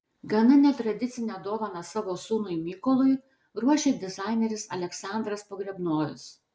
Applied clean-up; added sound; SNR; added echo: none; none; none; none.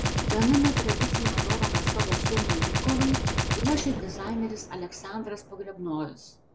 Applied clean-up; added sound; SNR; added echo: none; Gunshot, gunfire; -2 dB; none.